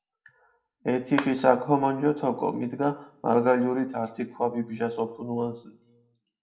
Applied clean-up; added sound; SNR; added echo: none; Clapping; 13 dB; reverberation time 0.5 s.